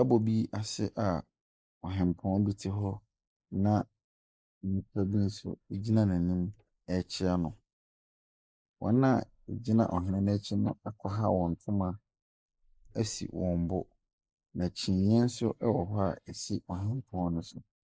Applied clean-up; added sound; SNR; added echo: neural mask model Resemble Enhance denoiser.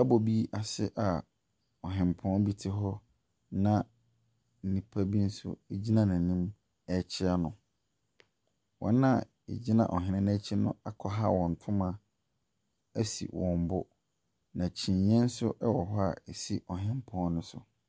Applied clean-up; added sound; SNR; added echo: none; none; none; none.